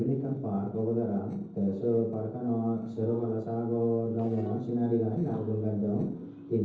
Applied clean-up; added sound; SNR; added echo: neural separator model SepFormer DNS4.